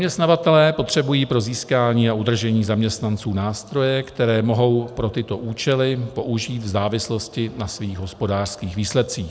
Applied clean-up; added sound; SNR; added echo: none; none; none; none.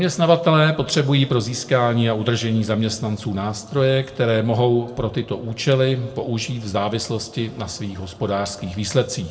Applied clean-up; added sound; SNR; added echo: none; none; none; reverberation time 0.9 s.